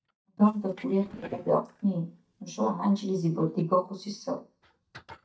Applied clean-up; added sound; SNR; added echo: neural mask model DeepFilterNet 3.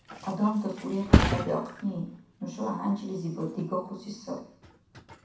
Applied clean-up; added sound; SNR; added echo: none; Thump, thud; -1 dB; reverberation time 0.6 s.